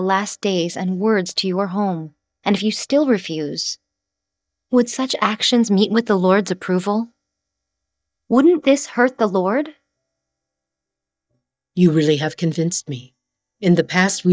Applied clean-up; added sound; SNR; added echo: neural mask model DeepFilterNet 3.